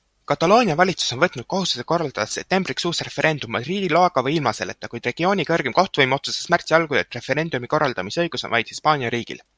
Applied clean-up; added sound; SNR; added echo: none; none; none; none.